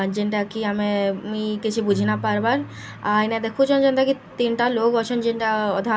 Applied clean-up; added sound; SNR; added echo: none; Keyboard (musical); 20 dB; none.